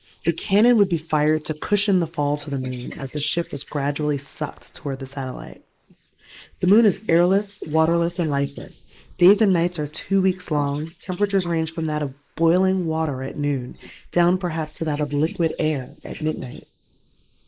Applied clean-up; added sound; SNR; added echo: neural mask model Resemble Enhance denoiser.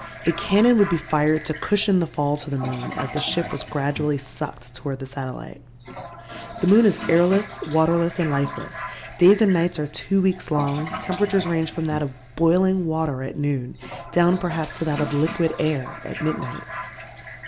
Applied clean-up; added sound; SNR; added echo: none; Toilet flush; 14 dB; none.